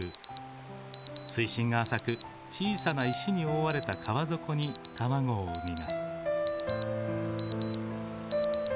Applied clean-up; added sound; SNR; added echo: none; Alarm; 0 dB; none.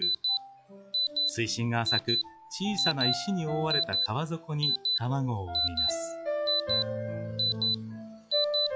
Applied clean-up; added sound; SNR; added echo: classical method log-MMSE.